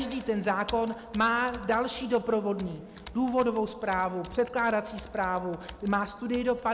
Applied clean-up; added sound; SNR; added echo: none; Computer keyboard; 20 dB; none.